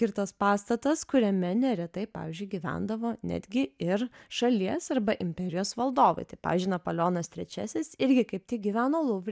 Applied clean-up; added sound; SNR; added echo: none; none; none; none.